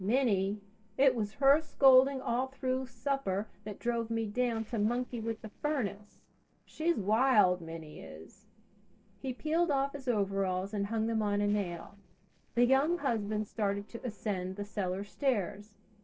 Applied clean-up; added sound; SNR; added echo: neural separator model SepFormer DNS4.